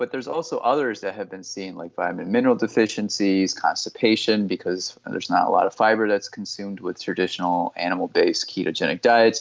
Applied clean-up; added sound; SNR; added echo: none; none; none; none.